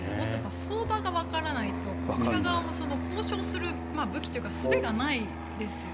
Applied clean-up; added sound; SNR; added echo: none; Fixed-wing aircraft, airplane + Wind instrument, woodwind instrument; 2 dB; none.